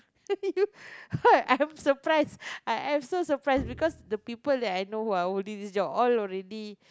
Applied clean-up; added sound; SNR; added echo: none; Bowed string instrument; 16 dB; none.